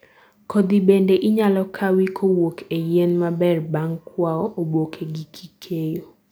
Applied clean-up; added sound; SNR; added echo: none; none; none; none.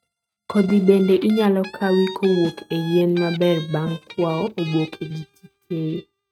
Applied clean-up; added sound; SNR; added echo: neural mask model RNNoise.